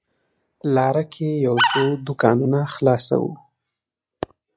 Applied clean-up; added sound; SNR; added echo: classical method log-MMSE.